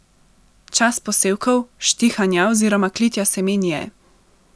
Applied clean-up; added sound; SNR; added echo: none; none; none; none.